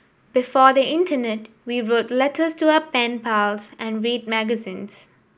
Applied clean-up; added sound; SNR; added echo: none; none; none; none.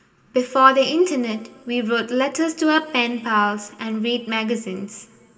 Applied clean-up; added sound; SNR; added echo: none; none; none; reverberation time 2.9 s.